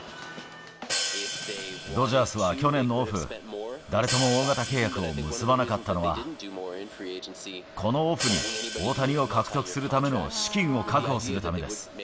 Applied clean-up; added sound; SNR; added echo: none; Hi-hat; 9 dB; none.